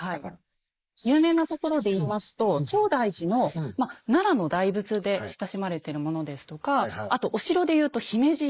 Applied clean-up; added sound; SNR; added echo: neural mask model Resemble Enhance denoiser.